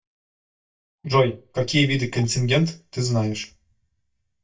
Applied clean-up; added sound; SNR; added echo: neural mask model DeepFilterNet 3.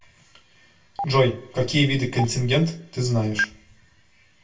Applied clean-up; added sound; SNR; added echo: none; Stream; 12 dB; reverberation time 0.2 s.